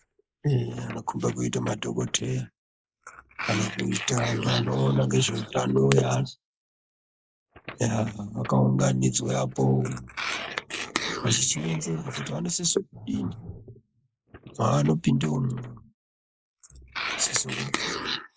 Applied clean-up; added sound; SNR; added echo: neural mask model Resemble Enhance denoiser.